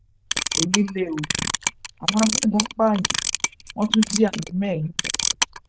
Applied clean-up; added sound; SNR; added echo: neural diffusion model UNIVERSE++.